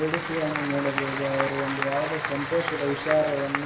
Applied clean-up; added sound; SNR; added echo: none; Applause / Crowd; 4 dB; reverberation time 0.8 s.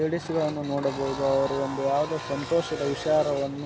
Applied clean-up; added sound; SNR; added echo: none; none; none; none.